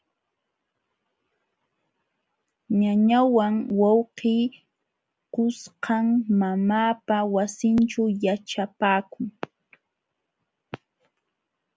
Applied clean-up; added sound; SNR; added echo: none; none; none; none.